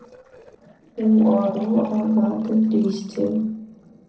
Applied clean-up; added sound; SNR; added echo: neural separator model SepFormer DNS4.